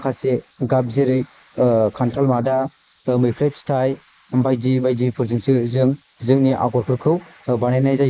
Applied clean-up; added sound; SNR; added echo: neural mask model Resemble Enhance denoiser.